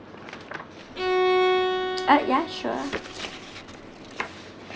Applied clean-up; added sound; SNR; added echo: none; Bowed string instrument; -2 dB; none.